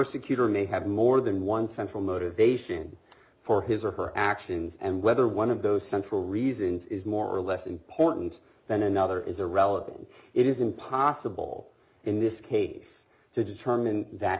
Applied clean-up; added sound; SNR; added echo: none; none; none; none.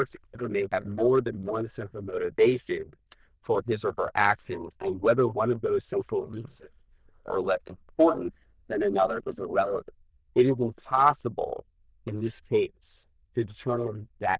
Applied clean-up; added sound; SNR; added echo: neural diffusion model UNIVERSE++.